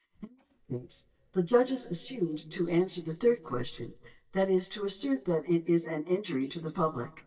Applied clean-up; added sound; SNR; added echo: neural mask model DeepFilterNet 3.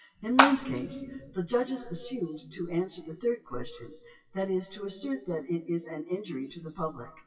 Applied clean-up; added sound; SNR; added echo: classical method WPE with log-MMSE.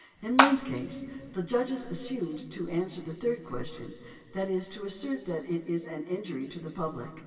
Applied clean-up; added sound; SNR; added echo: none; Water / Splash, splatter; -3 dB; reverberation time 2.4 s.